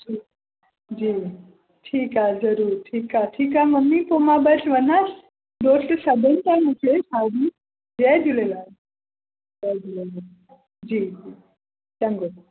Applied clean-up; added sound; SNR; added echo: none; none; none; none.